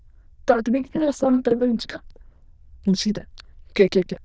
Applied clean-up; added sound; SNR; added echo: neural diffusion model UNIVERSE++.